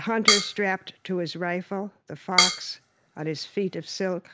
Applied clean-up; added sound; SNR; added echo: none; Drum kit; -1 dB; none.